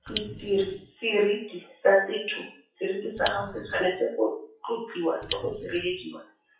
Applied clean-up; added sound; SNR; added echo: classical method WPE with log-MMSE.